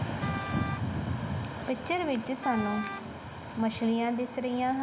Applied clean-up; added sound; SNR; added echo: none; Wind instrument, woodwind instrument; 10 dB; reverberation time 1.1 s.